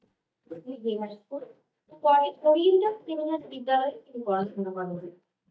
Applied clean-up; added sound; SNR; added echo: neural mask model DeepFilterNet 3.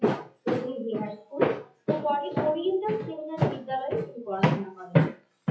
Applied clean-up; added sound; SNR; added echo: classical method WPE with log-MMSE.